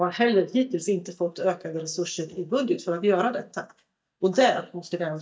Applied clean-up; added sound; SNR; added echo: neural mask model DeepFilterNet 3.